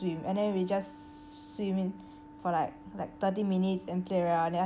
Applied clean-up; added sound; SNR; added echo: none; Wind instrument, woodwind instrument; 19 dB; none.